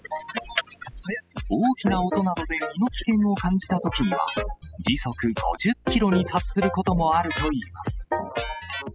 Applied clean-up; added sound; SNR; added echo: classical method spectral subtraction.